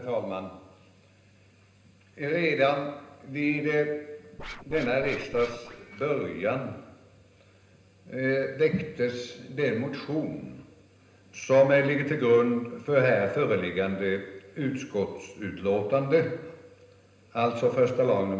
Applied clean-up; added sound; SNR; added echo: none; Scratching (performance technique); 14 dB; reverberation time 0.9 s.